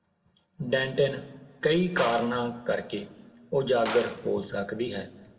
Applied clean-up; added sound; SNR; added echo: none; Gunshot, gunfire; 13 dB; reverberation time 0.9 s.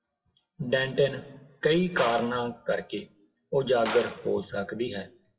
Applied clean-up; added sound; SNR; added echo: classical method WPE with log-MMSE.